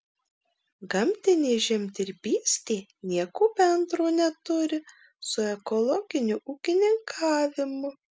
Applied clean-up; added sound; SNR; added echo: none; none; none; none.